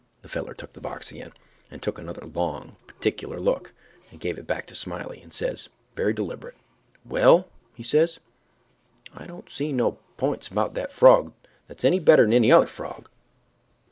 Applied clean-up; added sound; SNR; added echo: none; none; none; none.